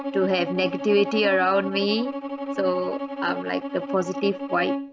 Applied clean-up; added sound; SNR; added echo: none; Bowed string instrument; 6 dB; none.